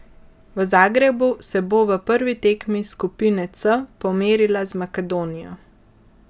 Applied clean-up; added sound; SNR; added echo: none; none; none; none.